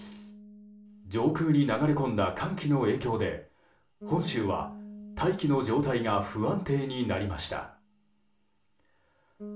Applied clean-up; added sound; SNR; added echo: none; Bass guitar; 18 dB; reverberation time 0.3 s.